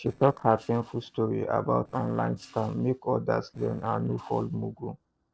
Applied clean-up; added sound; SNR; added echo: neural separator model SepFormer DNS4.